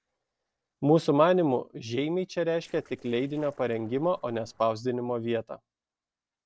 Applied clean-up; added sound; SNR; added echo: neural separator model SepFormer DNS4.